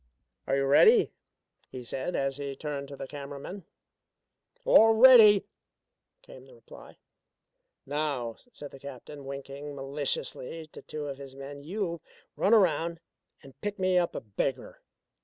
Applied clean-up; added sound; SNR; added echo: none; none; none; none.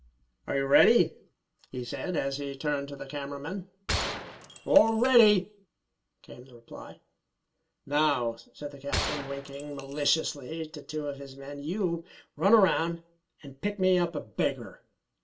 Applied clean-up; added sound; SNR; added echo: none; Gunshot, gunfire; 7 dB; reverberation time 0.2 s.